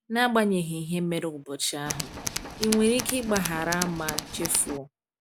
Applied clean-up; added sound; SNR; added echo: none; Tools; 6 dB; none.